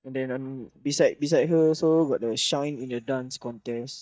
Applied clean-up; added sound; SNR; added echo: neural mask model DeepFilterNet 3.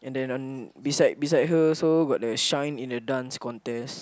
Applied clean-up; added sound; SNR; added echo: none; none; none; none.